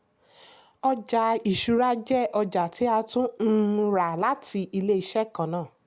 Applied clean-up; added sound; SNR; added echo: none; none; none; none.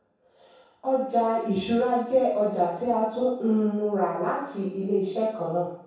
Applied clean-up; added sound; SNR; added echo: none; none; none; reverberation time 0.7 s.